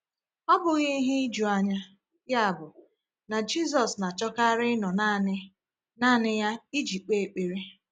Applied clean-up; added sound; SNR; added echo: none; none; none; none.